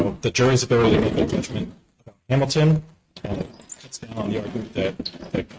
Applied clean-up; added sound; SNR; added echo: neural mask model RNNoise.